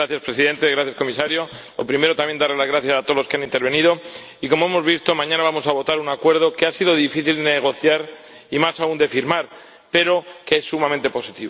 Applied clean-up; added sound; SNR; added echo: none; none; none; none.